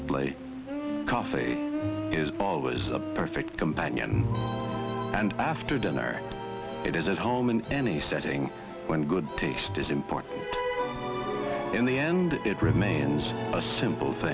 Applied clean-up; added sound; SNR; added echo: none; Bowed string instrument; 9 dB; none.